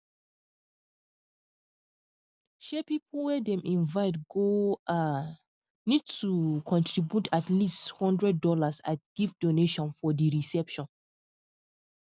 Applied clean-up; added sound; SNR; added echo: none; none; none; none.